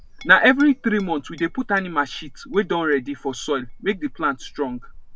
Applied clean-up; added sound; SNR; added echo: none; Chink, clink; 18 dB; none.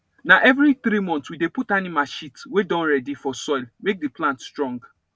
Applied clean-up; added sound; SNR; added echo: none; none; none; none.